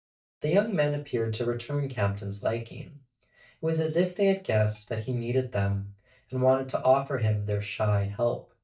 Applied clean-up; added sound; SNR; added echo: neural mask model DeepFilterNet 3.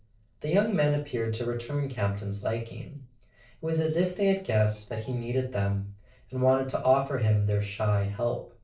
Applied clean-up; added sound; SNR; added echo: neural separator model SepFormer DNS4.